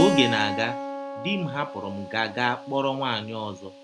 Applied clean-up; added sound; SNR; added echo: none; Keyboard (musical); 5 dB; none.